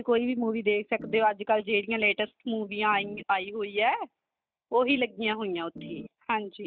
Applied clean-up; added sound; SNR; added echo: neural mask model DeepFilterNet 3.